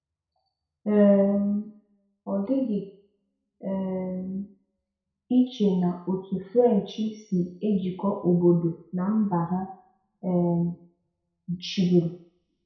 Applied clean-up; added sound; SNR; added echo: none; none; none; reverberation time 0.6 s.